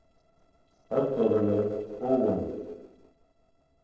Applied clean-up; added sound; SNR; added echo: neural separator model SepFormer DNS4.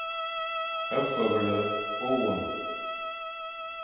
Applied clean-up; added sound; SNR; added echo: none; Bowed string instrument; 1 dB; reverberation time 1.1 s.